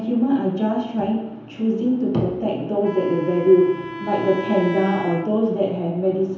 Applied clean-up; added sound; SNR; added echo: none; Wind instrument, woodwind instrument; 13 dB; reverberation time 1.0 s.